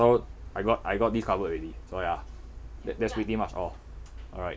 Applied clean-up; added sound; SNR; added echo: none; none; none; none.